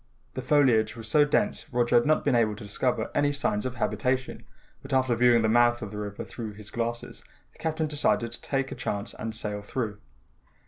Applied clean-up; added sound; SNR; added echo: none; none; none; none.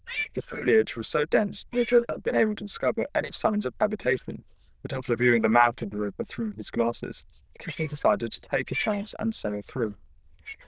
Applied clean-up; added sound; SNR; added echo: neural diffusion model UNIVERSE++.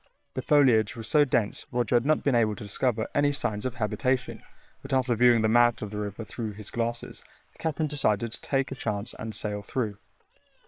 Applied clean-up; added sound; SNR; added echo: neural separator model SepFormer WHAM!.